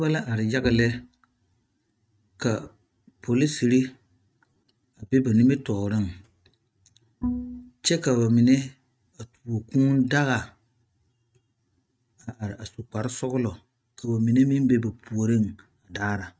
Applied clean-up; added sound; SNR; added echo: neural mask model RNNoise.